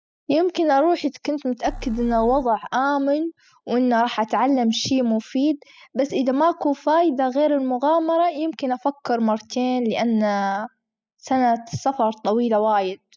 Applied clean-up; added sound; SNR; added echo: classical method spectral subtraction.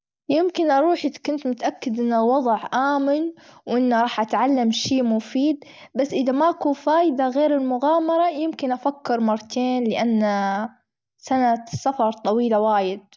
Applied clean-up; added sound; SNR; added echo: none; none; none; none.